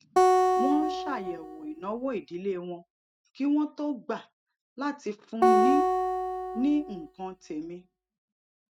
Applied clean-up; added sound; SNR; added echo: neural mask model RNNoise.